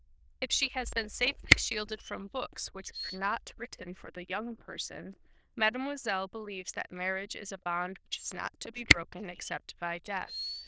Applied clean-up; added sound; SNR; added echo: neural diffusion model UNIVERSE++.